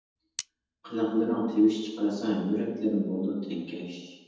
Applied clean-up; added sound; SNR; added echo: none; Cutlery, silverware; 17 dB; reverberation time 1.1 s.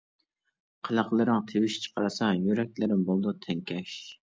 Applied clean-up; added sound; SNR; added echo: none; none; none; none.